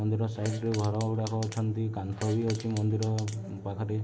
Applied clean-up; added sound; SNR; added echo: none; Fart; 16 dB; none.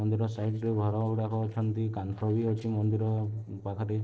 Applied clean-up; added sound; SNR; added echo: neural separator model SepFormer DNS4.